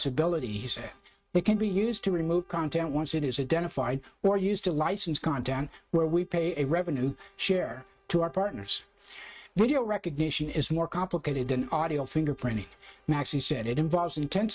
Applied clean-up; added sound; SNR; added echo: neural mask model RNNoise.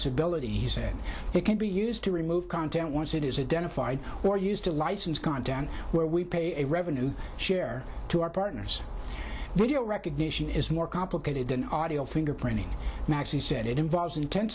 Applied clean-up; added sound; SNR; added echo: none; none; none; none.